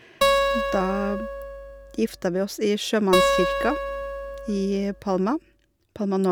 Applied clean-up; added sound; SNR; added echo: none; Acoustic guitar; 1 dB; none.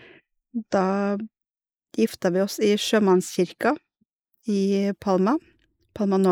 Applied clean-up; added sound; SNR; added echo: neural mask model Resemble Enhance denoiser.